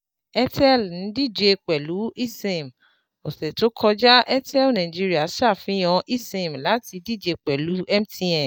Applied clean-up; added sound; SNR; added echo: neural mask model DeepFilterNet 3.